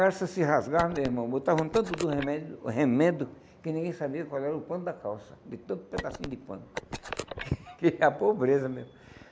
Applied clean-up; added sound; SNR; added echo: none; Telephone; 10 dB; none.